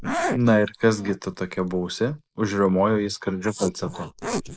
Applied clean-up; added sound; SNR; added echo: neural mask model Resemble Enhance denoiser.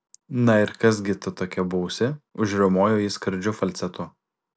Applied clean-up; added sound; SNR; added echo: none; none; none; none.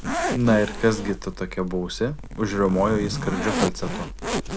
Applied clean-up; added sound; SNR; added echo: none; Zipper (clothing); 4 dB; none.